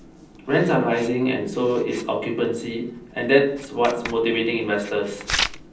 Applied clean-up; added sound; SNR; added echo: none; Writing; 12 dB; reverberation time 0.6 s.